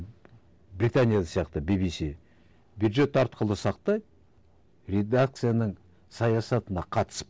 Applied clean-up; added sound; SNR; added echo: none; none; none; none.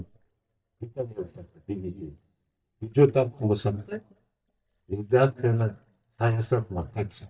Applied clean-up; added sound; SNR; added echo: neural mask model DeepFilterNet 3.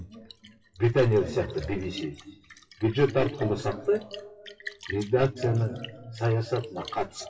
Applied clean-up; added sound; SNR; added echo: classical method WPE with log-MMSE.